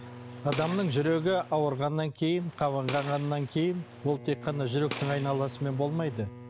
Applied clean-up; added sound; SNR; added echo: none; Bowed string instrument + Gunshot, gunfire; 13 dB; none.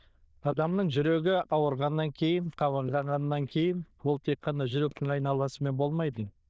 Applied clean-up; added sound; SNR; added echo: neural diffusion model UNIVERSE++.